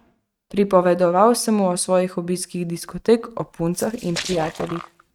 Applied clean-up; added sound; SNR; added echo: neural mask model RNNoise.